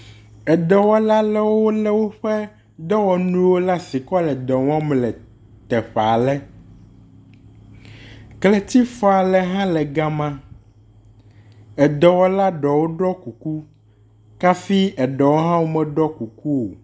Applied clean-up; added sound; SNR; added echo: none; none; none; none.